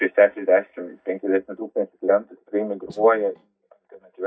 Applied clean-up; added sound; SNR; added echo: neural mask model DeepFilterNet 3.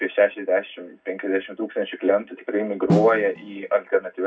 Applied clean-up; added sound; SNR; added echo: none; Snare drum; 4 dB; reverberation time 0.3 s.